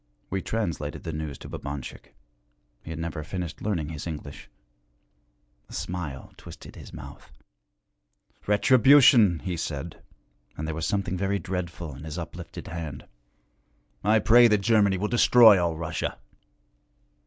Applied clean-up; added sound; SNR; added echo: none; none; none; none.